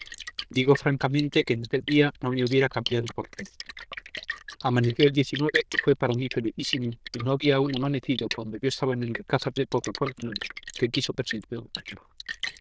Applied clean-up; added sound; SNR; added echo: neural diffusion model UNIVERSE++.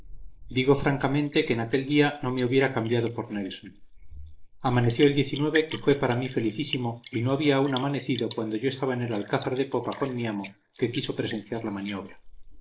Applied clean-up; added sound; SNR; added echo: neural mask model Resemble Enhance denoiser.